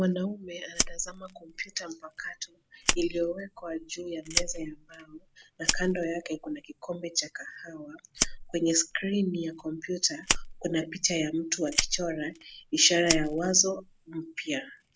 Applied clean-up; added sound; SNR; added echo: none; Fire; 5 dB; none.